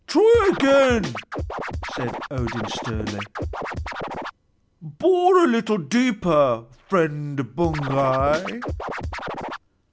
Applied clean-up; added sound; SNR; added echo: none; Scratching (performance technique); 8 dB; none.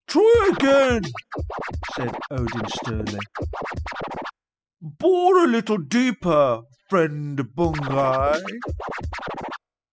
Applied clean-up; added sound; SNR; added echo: classical method spectral subtraction.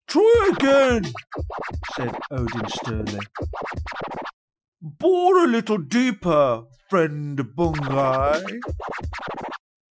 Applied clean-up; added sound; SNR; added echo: classical method Wiener filter.